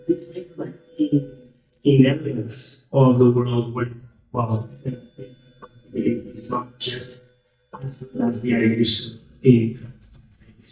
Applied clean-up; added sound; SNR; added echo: neural mask model DeepFilterNet 3.